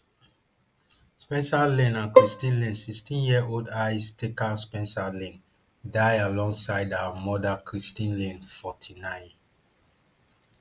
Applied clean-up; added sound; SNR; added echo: none; Bowed string instrument; -4 dB; none.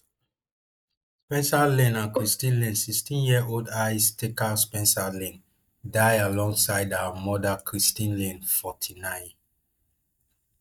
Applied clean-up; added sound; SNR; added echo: neural mask model DeepFilterNet 3.